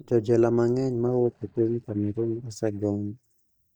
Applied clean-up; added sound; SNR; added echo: neural mask model DeepFilterNet 3.